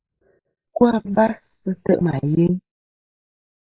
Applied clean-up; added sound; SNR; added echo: neural mask model Resemble Enhance denoiser.